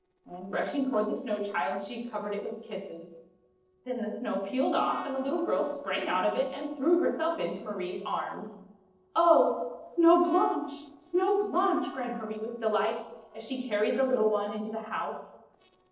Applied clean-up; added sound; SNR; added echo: neural separator model SepFormer DNS4.